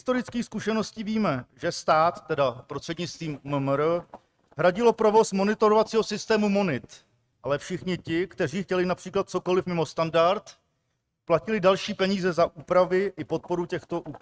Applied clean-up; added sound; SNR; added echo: neural mask model RNNoise.